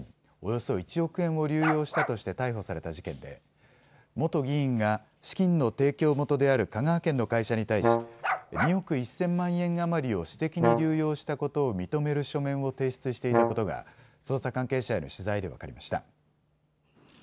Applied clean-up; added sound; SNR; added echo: none; Brass instrument + Bark; 1 dB; none.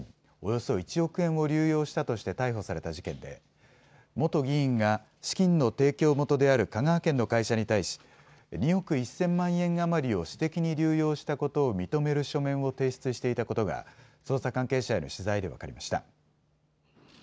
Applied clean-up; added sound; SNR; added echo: none; none; none; none.